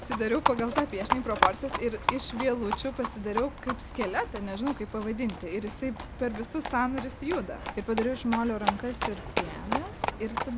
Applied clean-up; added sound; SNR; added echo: none; Livestock, farm animals, working animals; 2 dB; none.